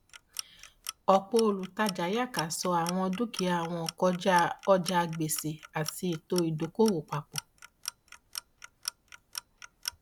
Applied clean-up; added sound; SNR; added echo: none; Clock; 13 dB; none.